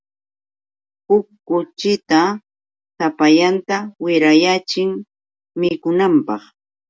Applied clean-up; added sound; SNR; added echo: none; none; none; none.